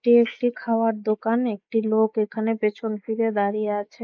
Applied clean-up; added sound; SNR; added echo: neural mask model Resemble Enhance denoiser.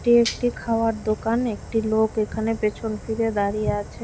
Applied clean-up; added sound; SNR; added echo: none; Fire; 15 dB; none.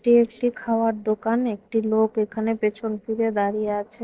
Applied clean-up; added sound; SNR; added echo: neural separator model SepFormer DNS4.